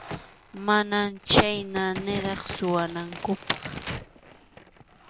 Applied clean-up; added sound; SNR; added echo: none; Crack; 14 dB; none.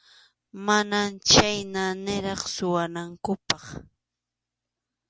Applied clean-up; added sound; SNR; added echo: none; none; none; none.